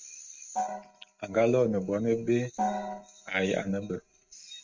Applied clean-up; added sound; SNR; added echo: neural mask model RNNoise.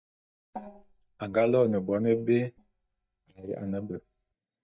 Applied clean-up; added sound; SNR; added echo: neural mask model DeepFilterNet 3.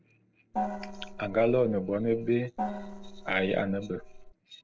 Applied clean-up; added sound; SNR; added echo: neural separator model SepFormer DNS4.